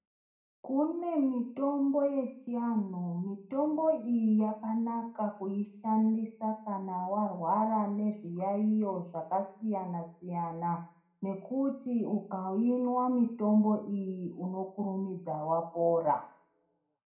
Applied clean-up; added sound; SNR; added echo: none; none; none; reverberation time 0.4 s.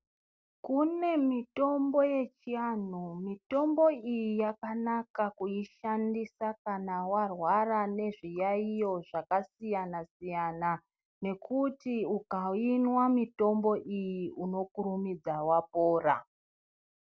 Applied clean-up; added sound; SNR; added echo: none; none; none; none.